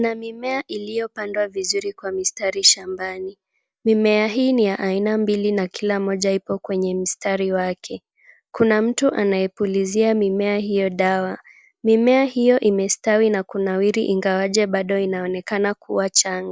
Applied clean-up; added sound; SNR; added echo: none; none; none; none.